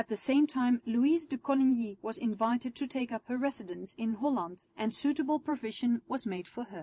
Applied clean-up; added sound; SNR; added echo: none; none; none; none.